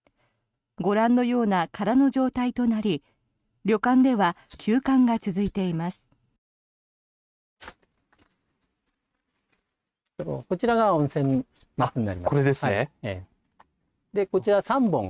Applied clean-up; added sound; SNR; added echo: neural mask model RNNoise.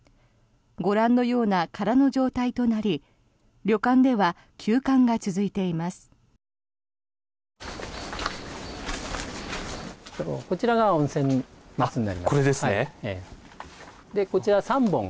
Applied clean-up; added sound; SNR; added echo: none; none; none; none.